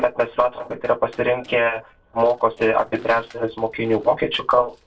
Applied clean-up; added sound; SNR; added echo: neural separator model SepFormer DNS4.